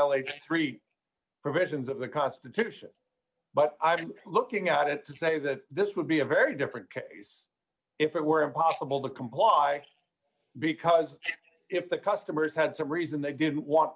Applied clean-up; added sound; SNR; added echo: none; none; none; none.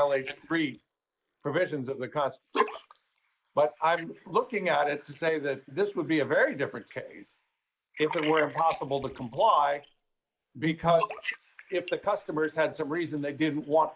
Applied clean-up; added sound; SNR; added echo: neural mask model Resemble Enhance denoiser.